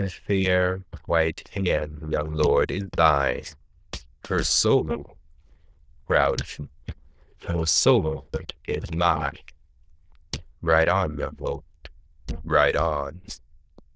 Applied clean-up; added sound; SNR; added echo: neural diffusion model UNIVERSE++.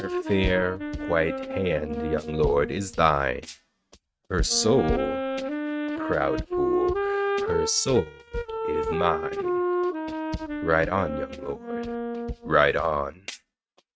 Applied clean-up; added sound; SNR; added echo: neural mask model RNNoise.